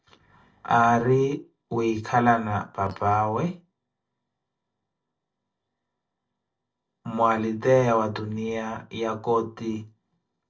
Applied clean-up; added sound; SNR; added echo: neural separator model SepFormer DNS4.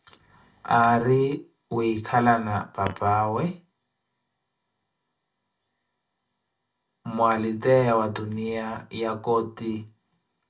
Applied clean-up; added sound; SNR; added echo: none; Chink, clink; 11 dB; reverberation time 0.2 s.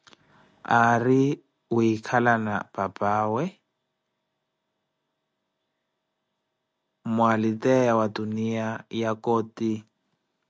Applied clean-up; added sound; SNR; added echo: none; none; none; none.